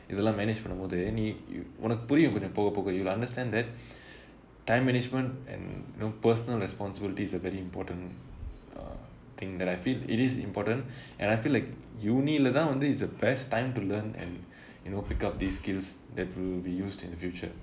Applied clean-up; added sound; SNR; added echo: none; none; none; none.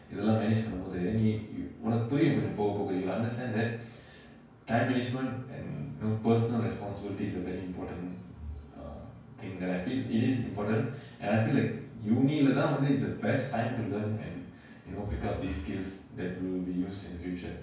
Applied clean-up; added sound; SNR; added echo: none; none; none; reverberation time 0.5 s.